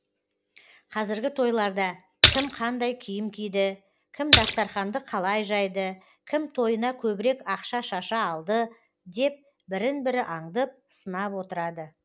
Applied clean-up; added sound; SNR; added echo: none; Splash, splatter; -5 dB; none.